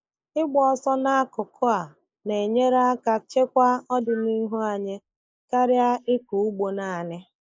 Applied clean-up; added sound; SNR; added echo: neural mask model Resemble Enhance denoiser.